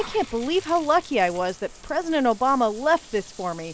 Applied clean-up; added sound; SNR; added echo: none; Bathtub (filling or washing) / Water; 19 dB; none.